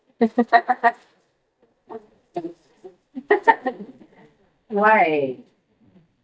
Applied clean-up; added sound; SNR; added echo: neural mask model DeepFilterNet 3.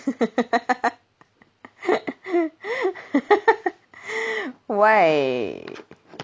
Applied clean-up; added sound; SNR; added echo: none; none; none; none.